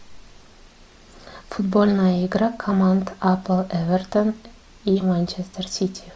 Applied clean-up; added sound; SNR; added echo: none; none; none; none.